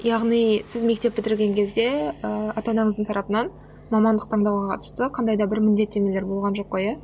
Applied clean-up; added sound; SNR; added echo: none; none; none; none.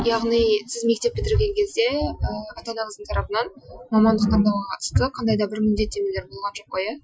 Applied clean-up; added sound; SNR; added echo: classical method Wiener filter.